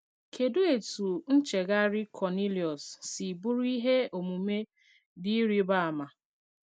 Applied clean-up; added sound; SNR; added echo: none; none; none; none.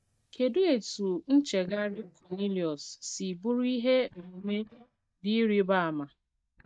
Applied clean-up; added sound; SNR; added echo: neural mask model DeepFilterNet 3.